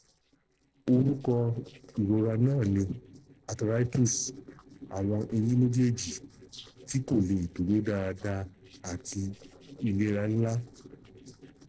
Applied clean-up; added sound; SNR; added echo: neural separator model SepFormer DNS4.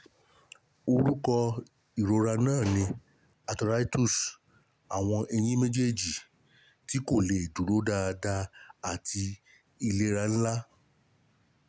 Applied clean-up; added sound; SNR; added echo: none; none; none; none.